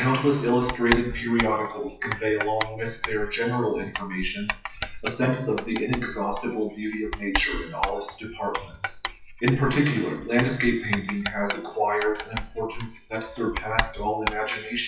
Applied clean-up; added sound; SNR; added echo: classical method WPE with log-MMSE.